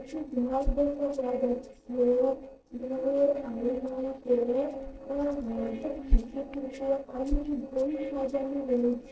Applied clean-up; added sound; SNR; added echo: neural separator model SepFormer DNS4.